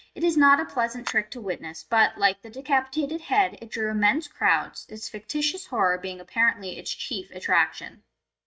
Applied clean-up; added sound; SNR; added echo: neural mask model RNNoise.